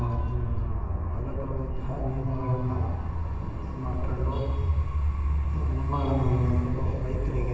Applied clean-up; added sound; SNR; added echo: none; Thunder; 18 dB; reverberation time 1.4 s.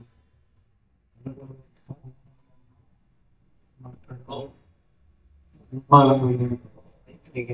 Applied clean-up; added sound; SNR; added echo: neural mask model DeepFilterNet 3.